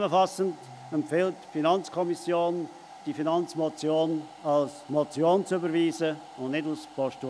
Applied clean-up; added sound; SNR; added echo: none; Domestic sounds, home sounds; 20 dB; none.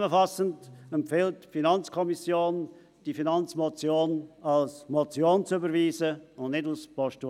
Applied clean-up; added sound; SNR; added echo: none; none; none; none.